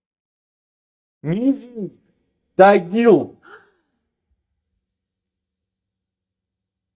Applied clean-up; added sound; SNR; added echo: neural mask model DeepFilterNet 3.